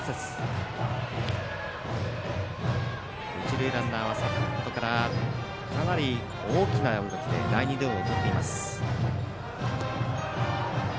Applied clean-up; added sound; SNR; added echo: none; none; none; none.